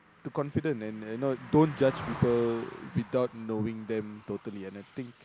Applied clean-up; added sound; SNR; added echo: none; Car passing by; 16 dB; none.